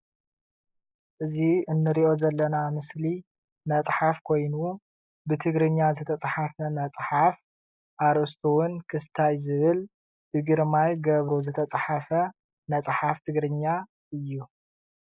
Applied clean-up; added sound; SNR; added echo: neural mask model Resemble Enhance denoiser.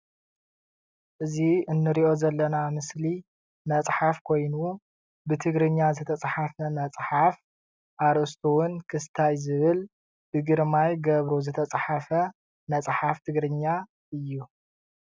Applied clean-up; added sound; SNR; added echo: none; none; none; none.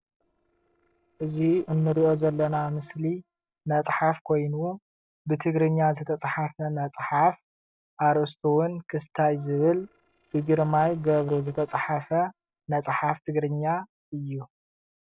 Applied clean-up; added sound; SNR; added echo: neural separator model SepFormer DNS4.